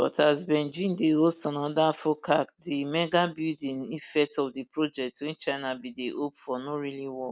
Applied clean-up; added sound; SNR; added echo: none; none; none; none.